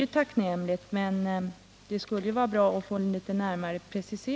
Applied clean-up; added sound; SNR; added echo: none; none; none; none.